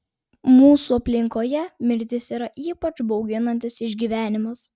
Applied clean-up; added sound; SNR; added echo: none; none; none; none.